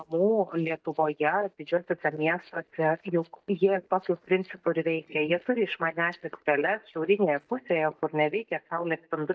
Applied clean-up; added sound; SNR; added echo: neural mask model DeepFilterNet 3.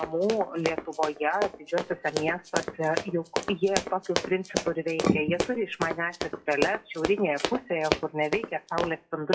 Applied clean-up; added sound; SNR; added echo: classical method WPE with log-MMSE.